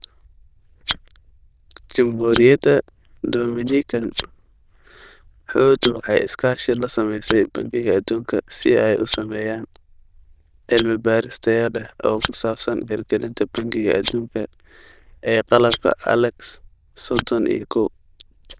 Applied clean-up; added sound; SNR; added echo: neural diffusion model UNIVERSE++.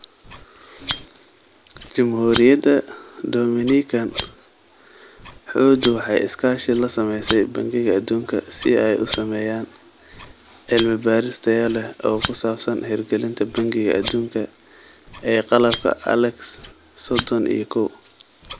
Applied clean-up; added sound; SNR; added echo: none; Scissors; 15 dB; none.